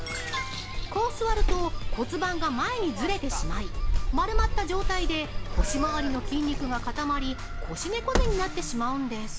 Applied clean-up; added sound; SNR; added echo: none; Sliding door; -2 dB; none.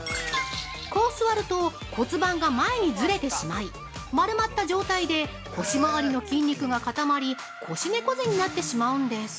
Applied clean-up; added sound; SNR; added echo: none; none; none; none.